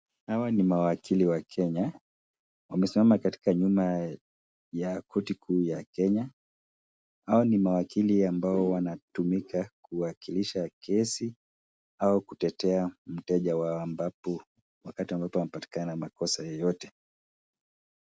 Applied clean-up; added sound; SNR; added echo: none; none; none; none.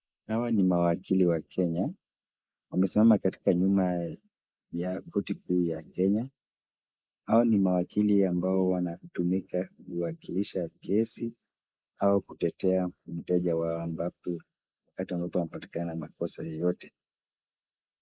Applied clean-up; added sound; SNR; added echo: neural mask model Resemble Enhance denoiser.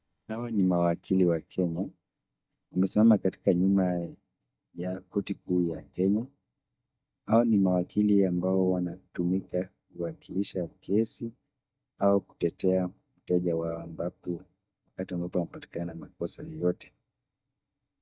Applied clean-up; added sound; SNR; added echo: neural mask model DeepFilterNet 3.